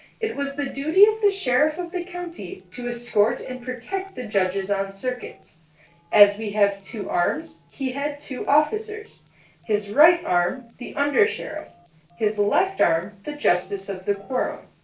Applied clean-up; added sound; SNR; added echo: neural separator model SepFormer DNS4.